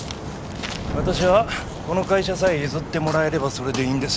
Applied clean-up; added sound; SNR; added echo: none; Thunder; 13 dB; none.